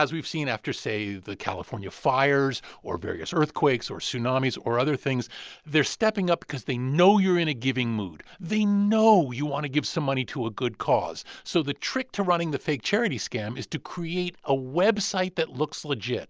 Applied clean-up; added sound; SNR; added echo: none; none; none; none.